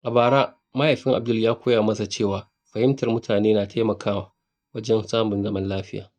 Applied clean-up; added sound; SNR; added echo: neural mask model DeepFilterNet 3.